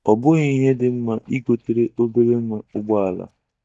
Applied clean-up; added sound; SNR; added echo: neural mask model DeepFilterNet 3.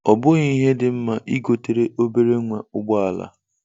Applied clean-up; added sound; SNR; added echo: none; none; none; none.